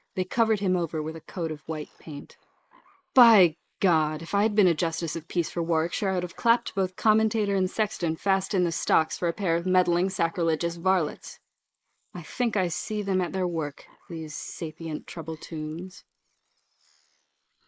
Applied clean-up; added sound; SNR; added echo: neural mask model Resemble Enhance denoiser.